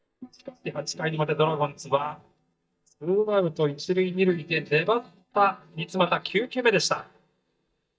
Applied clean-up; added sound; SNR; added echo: neural mask model DeepFilterNet 3.